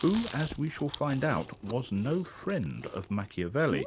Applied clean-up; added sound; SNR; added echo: none; Chewing, mastication; 12 dB; none.